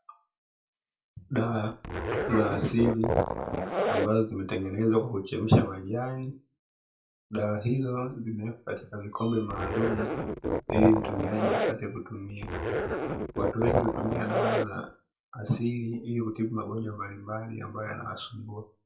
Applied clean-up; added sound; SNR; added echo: none; Zipper (clothing); 0 dB; reverberation time 0.3 s.